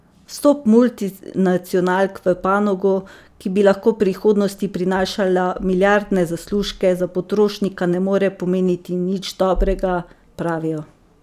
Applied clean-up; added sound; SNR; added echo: none; none; none; none.